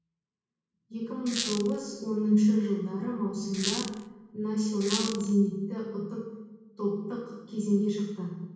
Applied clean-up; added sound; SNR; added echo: none; Squeak; 7 dB; reverberation time 1.2 s.